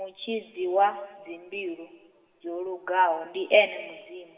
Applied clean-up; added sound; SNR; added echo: none; none; none; reverberation time 3.0 s.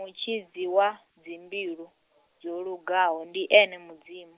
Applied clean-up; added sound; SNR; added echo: none; none; none; none.